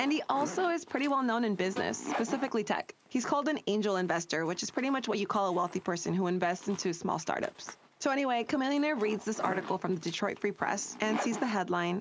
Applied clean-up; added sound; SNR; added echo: none; Snare drum + Zipper (clothing); 14 dB; none.